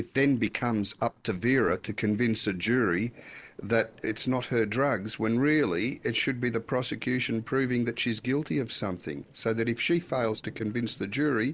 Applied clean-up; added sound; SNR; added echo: neural separator model SepFormer DNS4.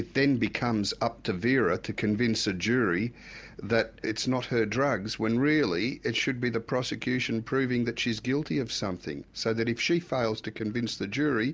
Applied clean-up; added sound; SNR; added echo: none; none; none; none.